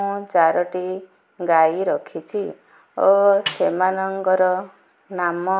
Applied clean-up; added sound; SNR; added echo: none; Snare drum; 13 dB; none.